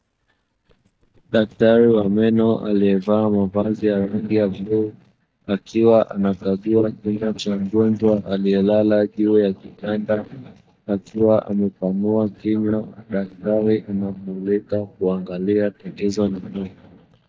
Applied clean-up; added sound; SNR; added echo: neural mask model DeepFilterNet 3.